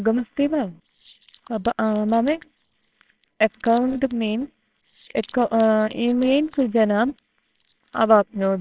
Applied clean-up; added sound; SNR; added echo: neural separator model SepFormer WHAMR!.